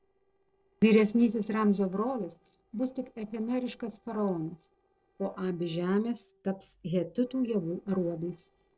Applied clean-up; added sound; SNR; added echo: neural separator model SepFormer DNS4.